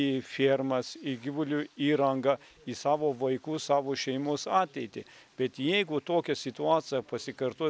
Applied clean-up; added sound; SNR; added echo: none; none; none; none.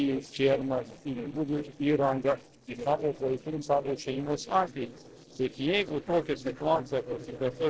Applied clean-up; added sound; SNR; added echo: neural separator model SepFormer DNS4.